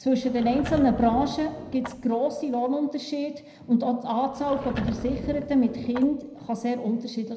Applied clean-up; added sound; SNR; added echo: none; Sliding door / Wood; 12 dB; reverberation time 0.8 s.